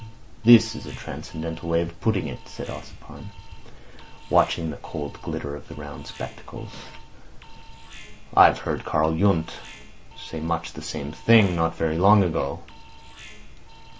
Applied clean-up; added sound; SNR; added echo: none; Alarm; 17 dB; none.